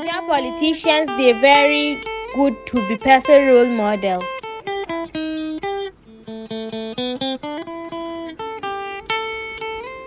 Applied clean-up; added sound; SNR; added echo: none; Electric guitar; 8 dB; none.